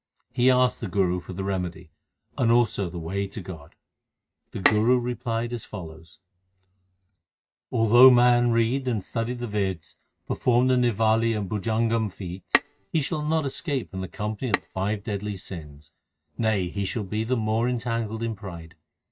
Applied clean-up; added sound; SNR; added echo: neural mask model RNNoise.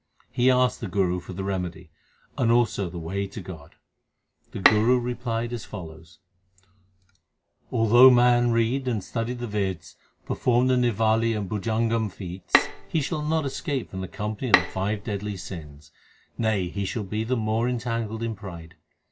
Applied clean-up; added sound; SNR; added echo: none; Bowed string instrument; 3 dB; none.